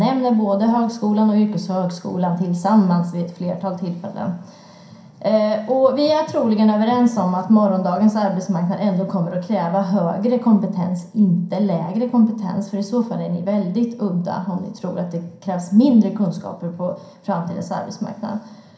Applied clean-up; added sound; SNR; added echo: none; none; none; reverberation time 0.5 s.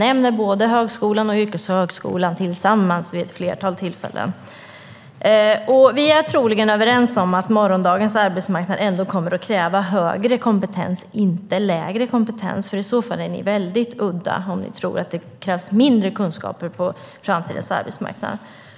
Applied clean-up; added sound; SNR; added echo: none; none; none; none.